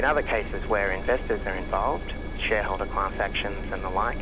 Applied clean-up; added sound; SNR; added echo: none; Engine; 4 dB; none.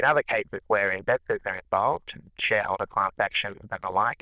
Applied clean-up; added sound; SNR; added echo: neural diffusion model UNIVERSE++.